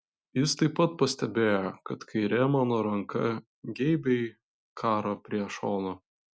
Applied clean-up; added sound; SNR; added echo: none; none; none; none.